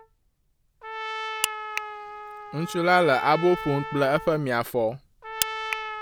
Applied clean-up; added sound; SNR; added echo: none; Trumpet; 9 dB; none.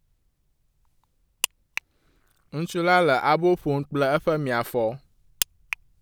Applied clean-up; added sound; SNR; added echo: none; none; none; none.